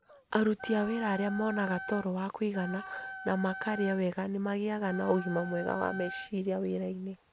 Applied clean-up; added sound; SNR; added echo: none; Wind instrument, woodwind instrument; 11 dB; none.